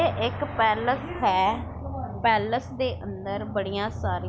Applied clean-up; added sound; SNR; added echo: none; none; none; none.